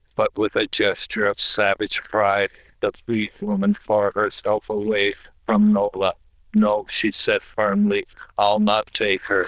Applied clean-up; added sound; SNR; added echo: neural diffusion model UNIVERSE++.